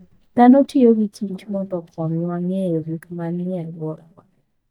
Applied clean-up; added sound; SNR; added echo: neural mask model DeepFilterNet 3.